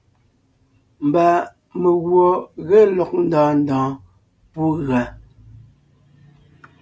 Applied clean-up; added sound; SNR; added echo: none; none; none; none.